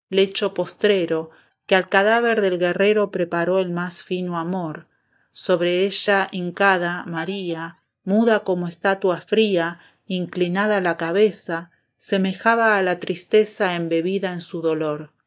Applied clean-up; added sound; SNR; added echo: neural mask model DeepFilterNet 3.